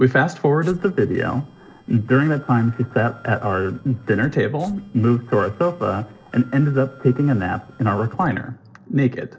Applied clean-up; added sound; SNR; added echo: neural separator model SepFormer DNS4.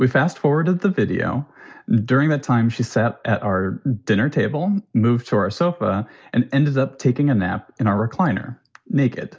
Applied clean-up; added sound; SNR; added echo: none; none; none; none.